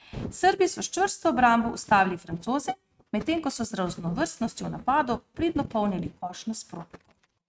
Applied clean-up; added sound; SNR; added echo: neural mask model RNNoise.